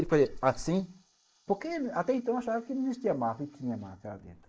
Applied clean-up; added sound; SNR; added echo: neural mask model Resemble Enhance denoiser.